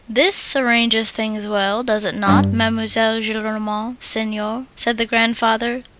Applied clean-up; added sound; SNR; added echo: none; Bowed string instrument; 4 dB; none.